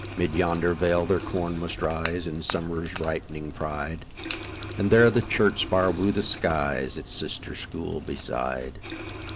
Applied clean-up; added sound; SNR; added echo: none; Water tap, faucet + Crack / Crackle; 11 dB; none.